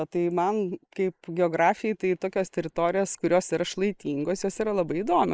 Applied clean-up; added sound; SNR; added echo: neural mask model Resemble Enhance denoiser.